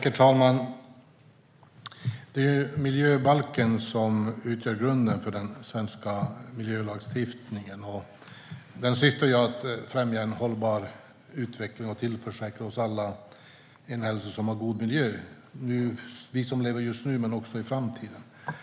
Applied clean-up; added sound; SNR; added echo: none; none; none; none.